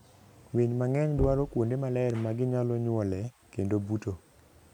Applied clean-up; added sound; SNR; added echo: none; Knock / Wood; 11 dB; none.